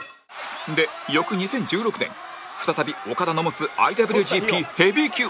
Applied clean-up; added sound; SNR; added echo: none; none; none; none.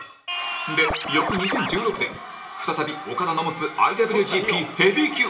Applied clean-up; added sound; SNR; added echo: none; Scratching (performance technique); 5 dB; reverberation time 1.3 s.